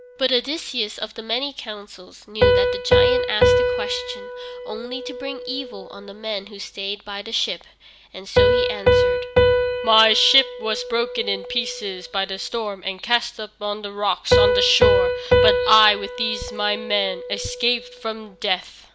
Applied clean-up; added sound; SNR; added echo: none; Piano; -2 dB; none.